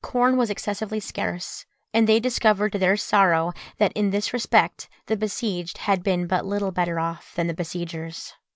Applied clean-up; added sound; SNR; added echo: none; none; none; none.